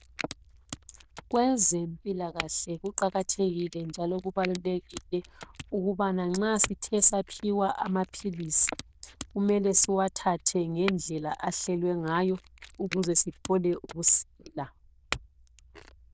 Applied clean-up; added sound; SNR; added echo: neural diffusion model UNIVERSE++.